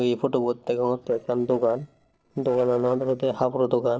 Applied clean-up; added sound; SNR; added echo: neural separator model SepFormer DNS4.